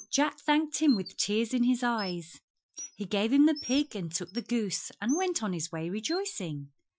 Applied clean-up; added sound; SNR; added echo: classical method Wiener filter.